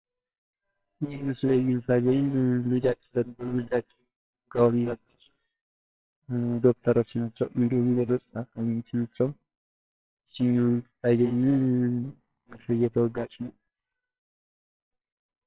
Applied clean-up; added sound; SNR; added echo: neural separator model SepFormer WHAMR!.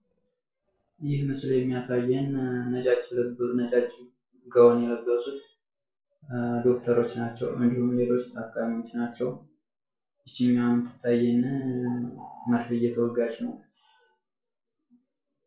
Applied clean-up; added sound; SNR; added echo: neural separator model SepFormer DNS4.